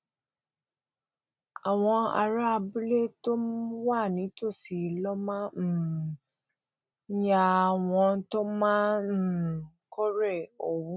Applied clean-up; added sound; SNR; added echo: none; none; none; none.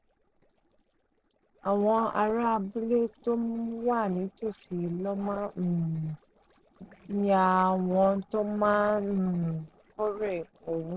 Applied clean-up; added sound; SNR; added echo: neural separator model SepFormer DNS4.